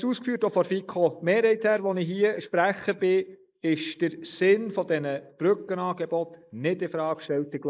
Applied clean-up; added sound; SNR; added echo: neural mask model Resemble Enhance denoiser.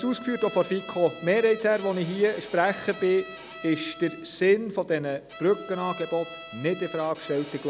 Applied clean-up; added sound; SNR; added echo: none; Bowed string instrument; 16 dB; none.